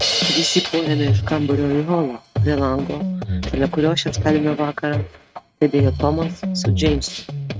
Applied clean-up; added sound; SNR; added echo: neural mask model RNNoise.